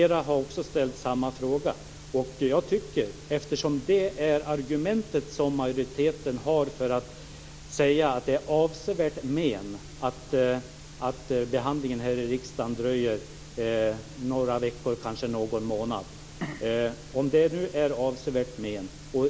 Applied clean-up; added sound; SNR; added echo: none; none; none; none.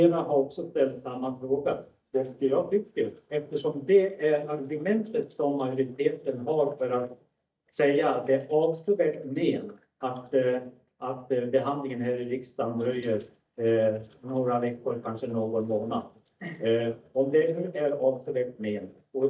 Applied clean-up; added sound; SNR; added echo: neural mask model DeepFilterNet 3.